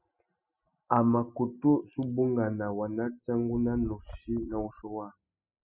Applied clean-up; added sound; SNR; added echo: classical method spectral subtraction.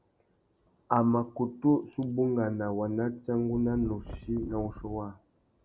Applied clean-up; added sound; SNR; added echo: none; Wind; 12 dB; none.